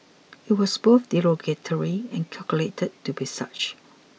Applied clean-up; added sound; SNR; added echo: none; none; none; none.